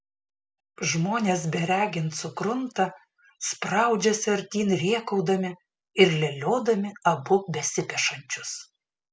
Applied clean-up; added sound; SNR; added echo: none; none; none; none.